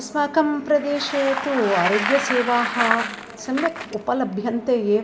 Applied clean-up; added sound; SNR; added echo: none; Bicycle; 6 dB; none.